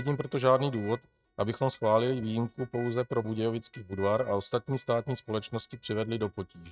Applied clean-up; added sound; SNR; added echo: neural mask model RNNoise.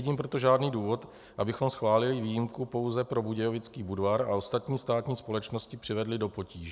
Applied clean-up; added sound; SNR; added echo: none; none; none; none.